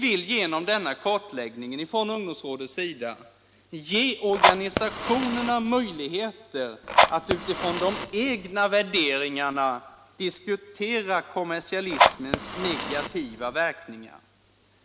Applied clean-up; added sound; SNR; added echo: none; Fire; -2 dB; none.